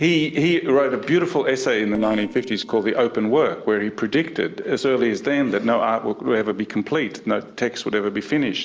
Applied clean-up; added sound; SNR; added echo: neural separator model SepFormer DNS4.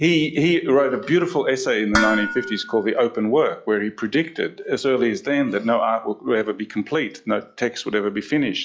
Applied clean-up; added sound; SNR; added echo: classical method log-MMSE.